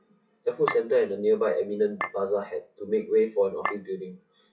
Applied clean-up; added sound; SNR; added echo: classical method WPE with log-MMSE.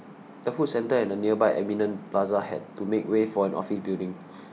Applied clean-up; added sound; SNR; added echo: none; none; none; none.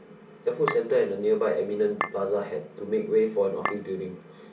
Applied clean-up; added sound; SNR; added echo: none; Chink, clink; 7 dB; reverberation time 0.3 s.